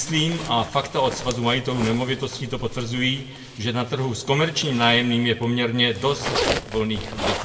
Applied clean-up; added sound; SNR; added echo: none; Zipper (clothing); 9 dB; reverberation time 1.4 s.